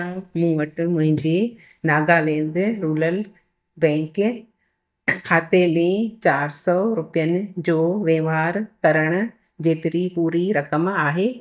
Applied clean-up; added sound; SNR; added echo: neural mask model DeepFilterNet 3.